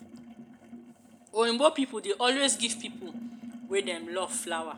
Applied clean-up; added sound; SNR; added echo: none; Sink (filling or washing); 15 dB; none.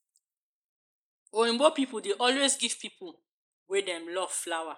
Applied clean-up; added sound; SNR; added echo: neural mask model Resemble Enhance denoiser.